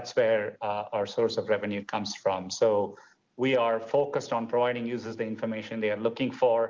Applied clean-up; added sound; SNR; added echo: none; none; none; none.